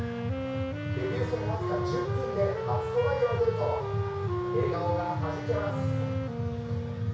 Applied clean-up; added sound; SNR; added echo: none; Wind instrument, woodwind instrument; 5 dB; reverberation time 0.6 s.